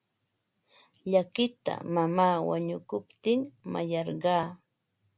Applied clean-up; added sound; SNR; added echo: none; none; none; none.